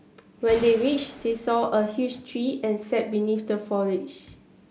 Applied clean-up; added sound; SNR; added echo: none; Gunshot, gunfire; 17 dB; none.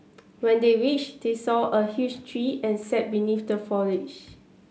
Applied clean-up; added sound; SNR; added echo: none; none; none; none.